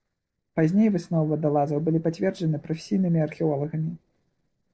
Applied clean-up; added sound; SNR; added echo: neural separator model SepFormer DNS4.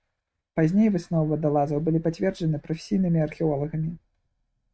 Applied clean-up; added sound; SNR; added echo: neural mask model RNNoise.